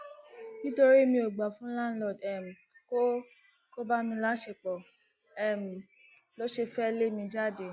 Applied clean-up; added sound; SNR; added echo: none; none; none; none.